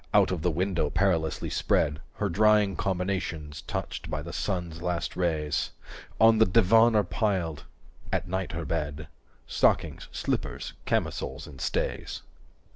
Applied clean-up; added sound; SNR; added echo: none; none; none; none.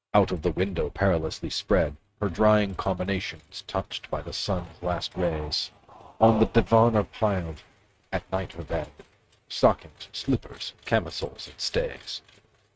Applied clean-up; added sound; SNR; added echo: neural mask model RNNoise.